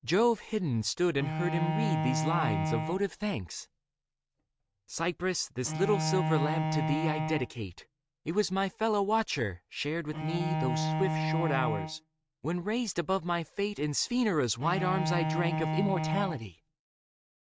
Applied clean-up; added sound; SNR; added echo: neural mask model RNNoise.